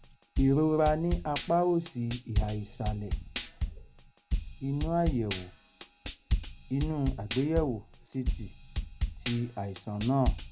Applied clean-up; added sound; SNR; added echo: none; Drum / Drum kit; 3 dB; none.